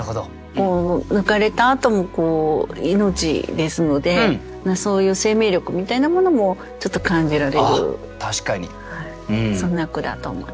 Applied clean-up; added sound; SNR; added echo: none; none; none; none.